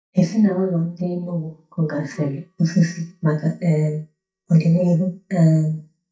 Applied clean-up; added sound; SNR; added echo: neural mask model DeepFilterNet 3.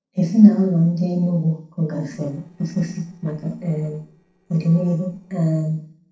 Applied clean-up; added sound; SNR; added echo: neural separator model SepFormer DNS4.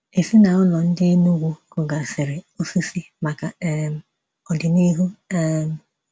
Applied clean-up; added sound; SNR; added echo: none; none; none; none.